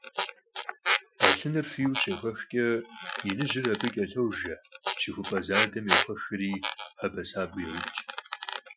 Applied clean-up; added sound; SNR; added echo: classical method Wiener filter.